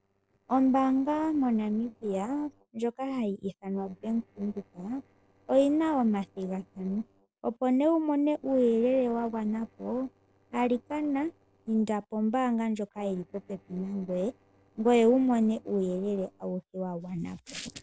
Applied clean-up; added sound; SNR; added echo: neural separator model SepFormer DNS4.